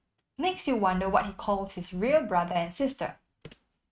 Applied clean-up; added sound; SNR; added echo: neural mask model RNNoise.